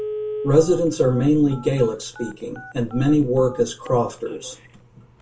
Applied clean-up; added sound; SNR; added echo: none; Telephone; 14 dB; reverberation time 0.2 s.